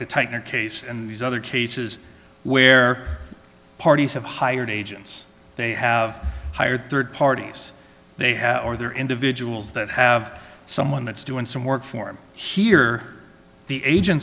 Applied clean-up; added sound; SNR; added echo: none; none; none; none.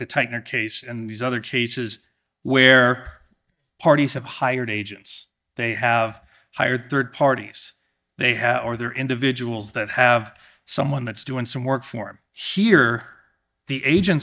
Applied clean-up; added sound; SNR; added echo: neural mask model DeepFilterNet 3.